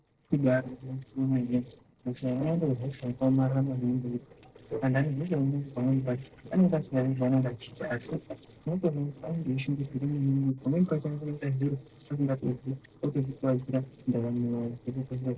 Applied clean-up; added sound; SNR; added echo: neural separator model SepFormer DNS4.